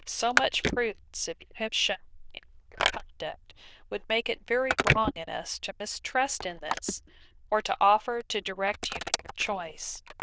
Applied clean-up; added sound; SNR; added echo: neural diffusion model UNIVERSE++.